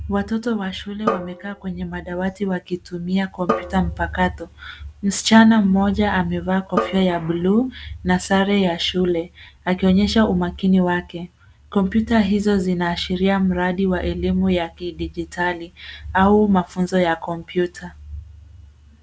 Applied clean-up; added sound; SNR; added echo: none; Drum; 9 dB; none.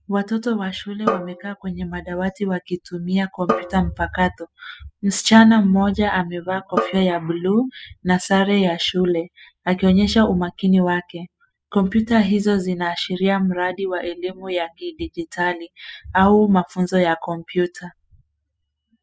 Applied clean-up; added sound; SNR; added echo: classical method spectral subtraction.